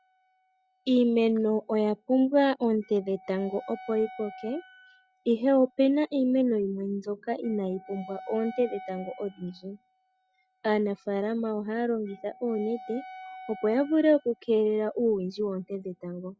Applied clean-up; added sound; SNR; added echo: classical method log-MMSE.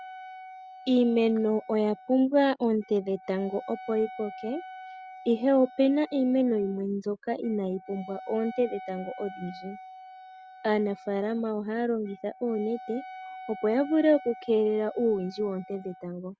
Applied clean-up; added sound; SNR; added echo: none; Wind instrument, woodwind instrument; 17 dB; none.